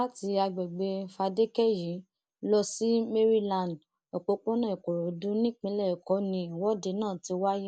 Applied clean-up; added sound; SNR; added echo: none; none; none; none.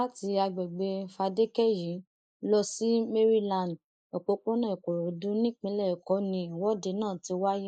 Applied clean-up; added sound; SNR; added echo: neural mask model Resemble Enhance denoiser.